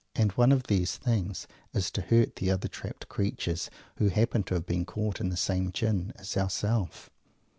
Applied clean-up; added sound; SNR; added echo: none; none; none; none.